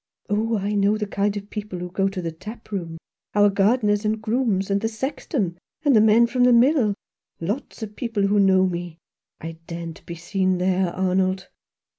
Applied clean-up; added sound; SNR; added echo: none; none; none; none.